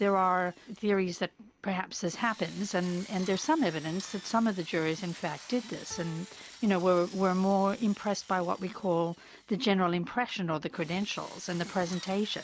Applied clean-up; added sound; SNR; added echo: none; Piano + Drill; 20 dB; none.